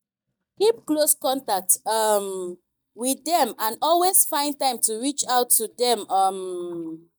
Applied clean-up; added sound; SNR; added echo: neural mask model DeepFilterNet 3.